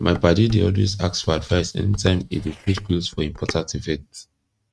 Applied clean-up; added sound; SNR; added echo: neural mask model RNNoise.